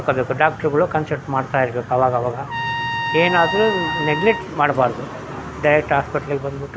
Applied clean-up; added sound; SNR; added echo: none; Trumpet; 5 dB; none.